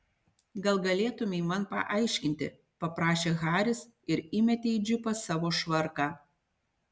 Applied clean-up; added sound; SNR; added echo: none; none; none; none.